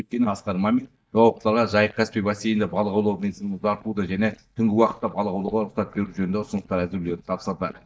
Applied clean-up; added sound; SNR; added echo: neural mask model DeepFilterNet 3.